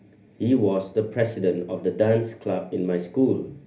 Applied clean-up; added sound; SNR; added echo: none; none; none; reverberation time 0.3 s.